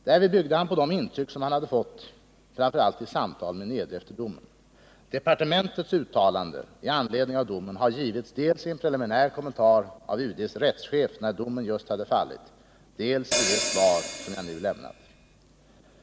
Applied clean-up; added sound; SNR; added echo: none; Hi-hat; 3 dB; none.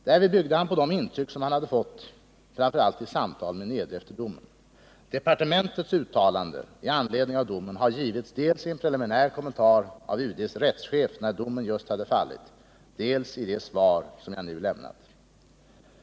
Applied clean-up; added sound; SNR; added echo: none; none; none; none.